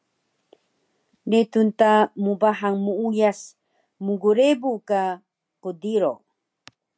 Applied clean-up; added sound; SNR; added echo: none; none; none; none.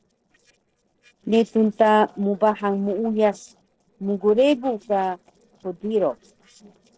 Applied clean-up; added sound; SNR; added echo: neural separator model SepFormer DNS4.